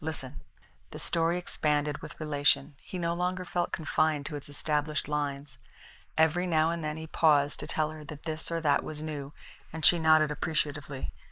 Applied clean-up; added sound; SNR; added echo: neural mask model Resemble Enhance denoiser.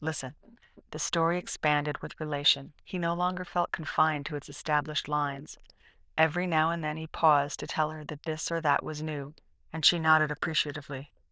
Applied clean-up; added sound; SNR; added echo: neural diffusion model UNIVERSE++.